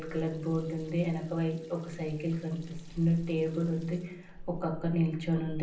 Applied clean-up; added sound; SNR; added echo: none; Sink (filling or washing) / Water tap, faucet; 14 dB; reverberation time 0.6 s.